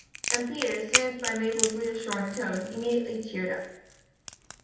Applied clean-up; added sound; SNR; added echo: none; Crackle; 2 dB; reverberation time 0.9 s.